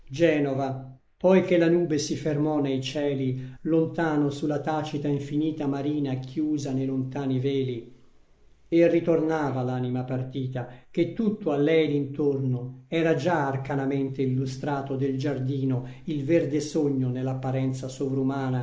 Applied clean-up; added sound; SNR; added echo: neural mask model Resemble Enhance denoiser.